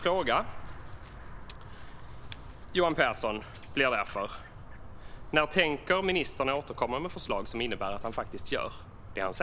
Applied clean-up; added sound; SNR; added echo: none; Chirp, tweet; 10 dB; none.